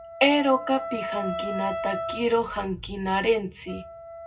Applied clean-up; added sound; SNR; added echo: none; Wind instrument, woodwind instrument; 9 dB; reverberation time 0.4 s.